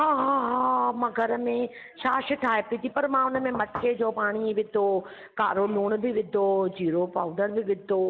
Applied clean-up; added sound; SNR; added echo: none; Knock / Wood; 11 dB; none.